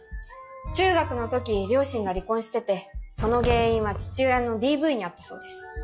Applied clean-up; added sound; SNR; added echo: classical method log-MMSE.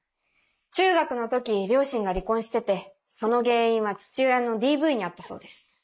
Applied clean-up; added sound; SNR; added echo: neural mask model Resemble Enhance denoiser.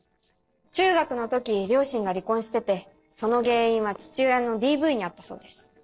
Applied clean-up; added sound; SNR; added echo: neural separator model SepFormer DNS4.